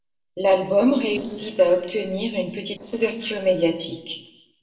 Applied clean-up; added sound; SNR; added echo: neural separator model SepFormer DNS4.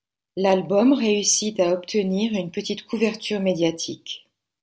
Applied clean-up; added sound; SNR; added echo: none; none; none; none.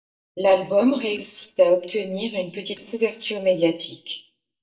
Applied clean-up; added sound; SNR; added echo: neural mask model DeepFilterNet 3.